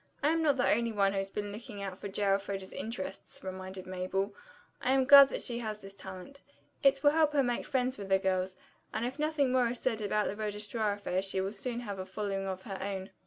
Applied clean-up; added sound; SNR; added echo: none; none; none; none.